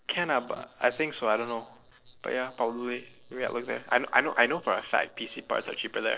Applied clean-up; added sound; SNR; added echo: neural separator model SepFormer DNS4.